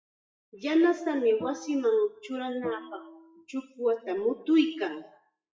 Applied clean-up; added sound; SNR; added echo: classical method WPE with log-MMSE.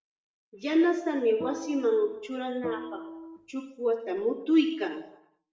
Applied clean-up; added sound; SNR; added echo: none; Guitar; 11 dB; reverberation time 0.8 s.